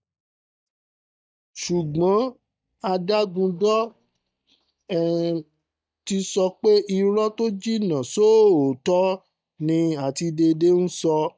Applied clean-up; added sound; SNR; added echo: neural mask model DeepFilterNet 3.